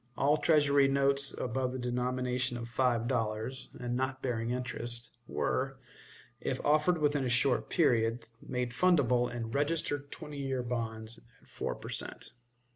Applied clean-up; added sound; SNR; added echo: none; none; none; none.